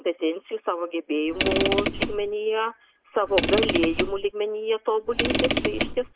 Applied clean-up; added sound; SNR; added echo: none; Mechanisms / Car; 0 dB; none.